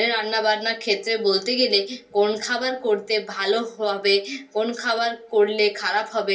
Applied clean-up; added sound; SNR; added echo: none; none; none; reverberation time 0.3 s.